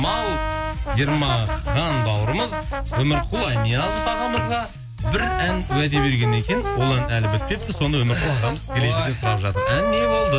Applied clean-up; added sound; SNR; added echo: none; Brass instrument; 5 dB; none.